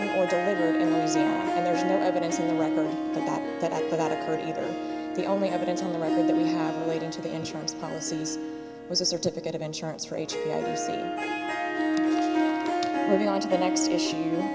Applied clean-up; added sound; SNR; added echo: none; Harp; -2 dB; none.